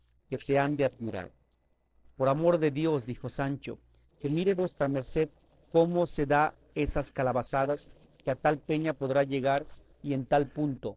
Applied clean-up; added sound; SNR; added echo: neural separator model SepFormer DNS4.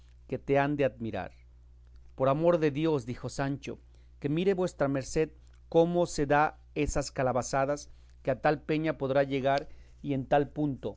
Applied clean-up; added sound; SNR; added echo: none; none; none; none.